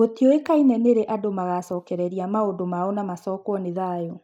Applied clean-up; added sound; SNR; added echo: neural mask model Resemble Enhance denoiser.